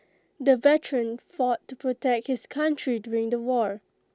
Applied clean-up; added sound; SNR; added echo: none; none; none; none.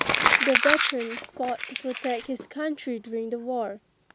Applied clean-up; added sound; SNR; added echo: none; Crumpling, crinkling; -2 dB; none.